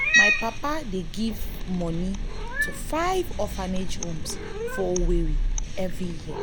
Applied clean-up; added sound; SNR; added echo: none; Cat; -4 dB; none.